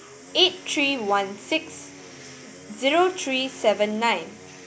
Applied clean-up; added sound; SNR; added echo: none; none; none; none.